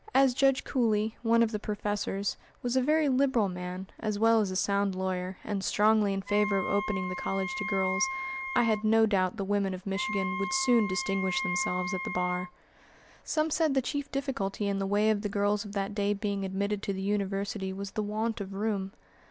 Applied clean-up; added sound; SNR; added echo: none; Wind instrument, woodwind instrument; 7 dB; none.